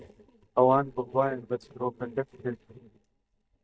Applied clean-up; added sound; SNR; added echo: neural mask model DeepFilterNet 3.